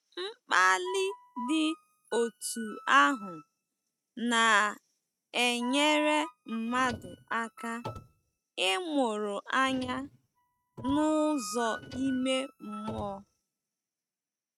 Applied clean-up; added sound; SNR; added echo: neural mask model RNNoise.